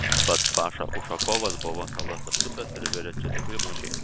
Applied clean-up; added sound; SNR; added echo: none; Water tap, faucet; -5 dB; none.